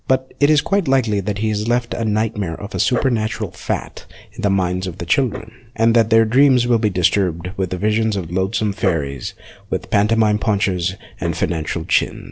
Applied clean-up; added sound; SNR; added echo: neural separator model SepFormer DNS4.